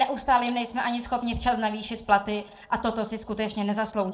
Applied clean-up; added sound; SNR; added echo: neural separator model SepFormer DNS4.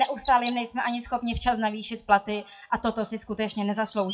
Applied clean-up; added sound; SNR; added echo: classical method WPE with log-MMSE.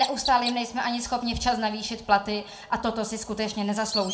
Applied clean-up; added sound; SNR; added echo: none; Chirp, tweet; 13 dB; reverberation time 0.6 s.